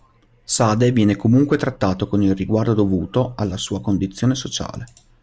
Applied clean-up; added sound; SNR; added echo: none; none; none; none.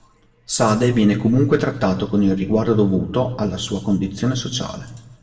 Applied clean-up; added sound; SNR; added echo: none; none; none; reverberation time 0.8 s.